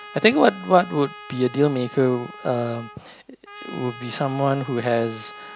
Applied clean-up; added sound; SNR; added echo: none; Trumpet; 18 dB; none.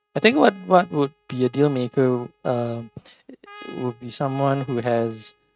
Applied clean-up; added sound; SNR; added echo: neural mask model RNNoise.